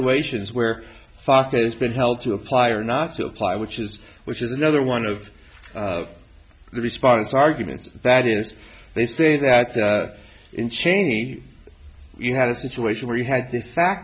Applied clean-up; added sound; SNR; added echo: none; none; none; none.